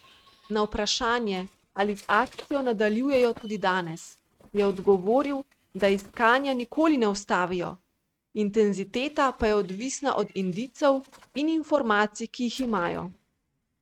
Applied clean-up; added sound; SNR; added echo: neural mask model RNNoise.